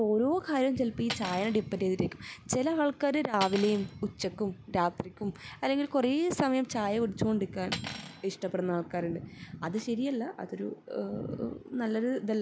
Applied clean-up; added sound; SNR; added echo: none; Cutlery, silverware; 14 dB; none.